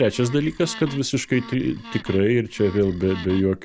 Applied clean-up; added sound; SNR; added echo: none; Wood; 18 dB; none.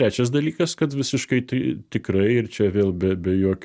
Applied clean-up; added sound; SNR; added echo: none; none; none; none.